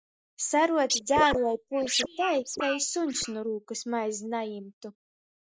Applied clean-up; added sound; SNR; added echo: neural mask model Resemble Enhance denoiser.